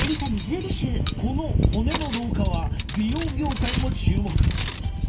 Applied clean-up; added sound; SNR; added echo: none; Cutlery, silverware; -5 dB; reverberation time 0.2 s.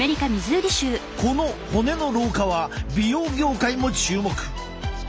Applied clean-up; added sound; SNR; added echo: none; none; none; none.